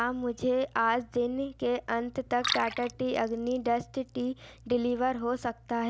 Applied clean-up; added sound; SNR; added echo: none; Liquid; 13 dB; none.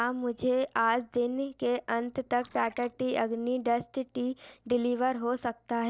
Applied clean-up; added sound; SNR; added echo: neural separator model SepFormer DNS4.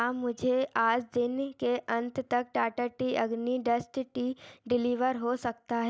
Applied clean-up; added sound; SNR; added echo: none; none; none; none.